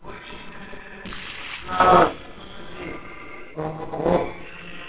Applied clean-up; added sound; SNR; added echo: neural separator model SepFormer WHAMR!.